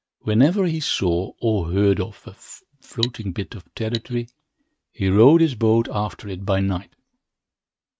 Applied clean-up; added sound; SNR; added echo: neural mask model RNNoise.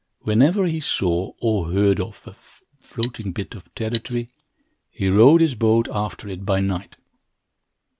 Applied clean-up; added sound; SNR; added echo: neural mask model Resemble Enhance denoiser.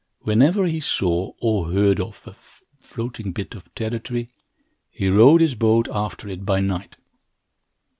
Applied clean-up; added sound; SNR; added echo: none; none; none; none.